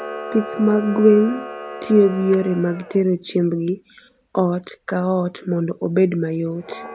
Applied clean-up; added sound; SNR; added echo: none; Camera; 15 dB; none.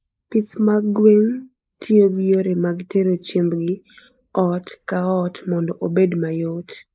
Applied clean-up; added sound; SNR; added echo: neural mask model Resemble Enhance denoiser.